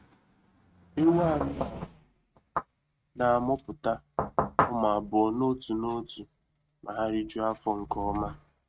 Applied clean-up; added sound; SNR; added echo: neural mask model RNNoise.